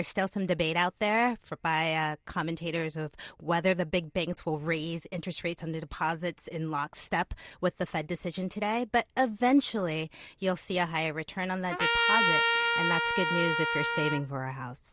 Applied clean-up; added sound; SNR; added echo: none; Trumpet; -3 dB; none.